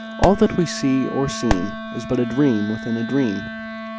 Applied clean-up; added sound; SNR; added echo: none; Wind instrument, woodwind instrument + Fireworks; 7 dB; none.